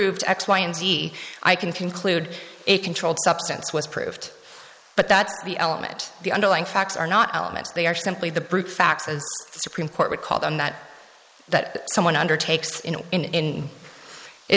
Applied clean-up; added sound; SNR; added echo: neural mask model Resemble Enhance denoiser.